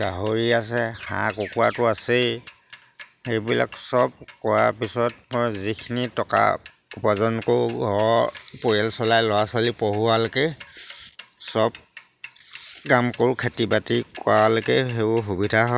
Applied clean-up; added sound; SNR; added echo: none; Mechanisms / Bicycle; 18 dB; none.